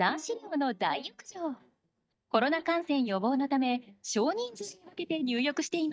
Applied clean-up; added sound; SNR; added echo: neural mask model DeepFilterNet 3.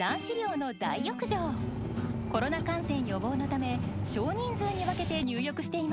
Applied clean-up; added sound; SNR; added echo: none; Bus / Engine; 3 dB; none.